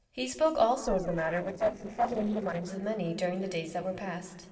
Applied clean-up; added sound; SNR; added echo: neural separator model SepFormer DNS4.